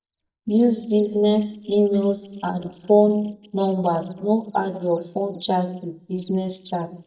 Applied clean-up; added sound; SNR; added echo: neural mask model DeepFilterNet 3.